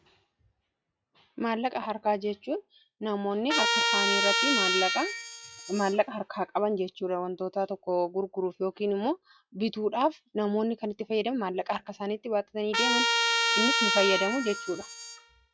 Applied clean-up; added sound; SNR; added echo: classical method log-MMSE.